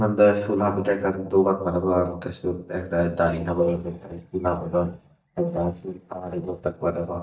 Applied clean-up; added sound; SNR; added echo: neural mask model DeepFilterNet 3.